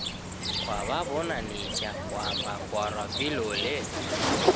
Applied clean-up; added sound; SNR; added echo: none; Cricket; -3 dB; none.